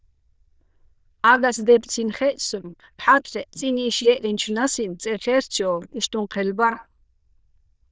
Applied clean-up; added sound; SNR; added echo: neural diffusion model UNIVERSE++.